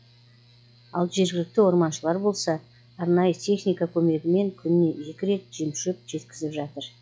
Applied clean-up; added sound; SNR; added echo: classical method log-MMSE.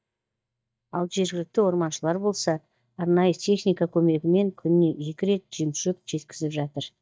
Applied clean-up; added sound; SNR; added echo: neural mask model DeepFilterNet 3.